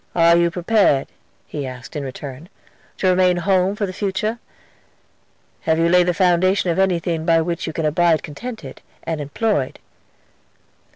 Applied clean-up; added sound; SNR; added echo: none; none; none; none.